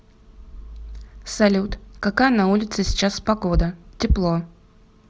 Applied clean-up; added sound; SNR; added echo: none; none; none; none.